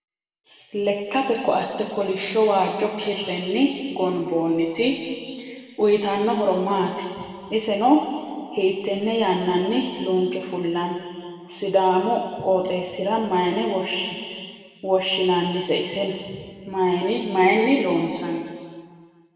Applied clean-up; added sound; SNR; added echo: none; none; none; reverberation time 2.1 s.